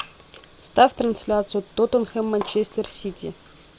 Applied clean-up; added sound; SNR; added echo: none; Bathtub (filling or washing) / Water; 18 dB; none.